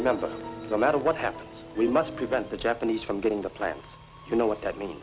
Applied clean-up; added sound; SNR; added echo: none; none; none; none.